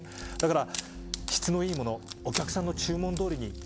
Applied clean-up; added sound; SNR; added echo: none; Wood + Breathing; 10 dB; none.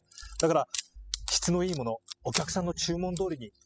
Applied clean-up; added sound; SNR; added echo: classical method spectral subtraction.